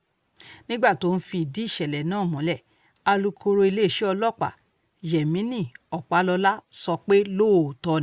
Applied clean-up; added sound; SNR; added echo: none; none; none; none.